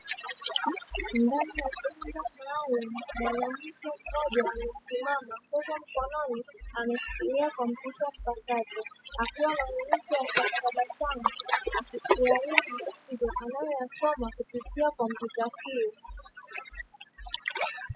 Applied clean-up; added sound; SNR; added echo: classical method spectral subtraction.